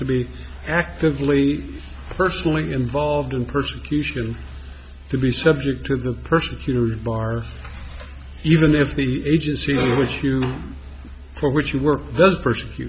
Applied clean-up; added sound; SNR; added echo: none; none; none; none.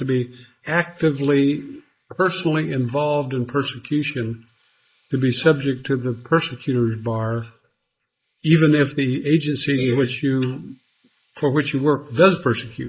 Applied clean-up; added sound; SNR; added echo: neural mask model Resemble Enhance denoiser.